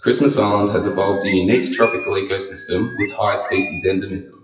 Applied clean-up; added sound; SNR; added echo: classical method WPE with log-MMSE.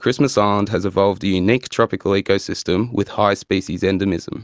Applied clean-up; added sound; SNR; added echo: none; none; none; none.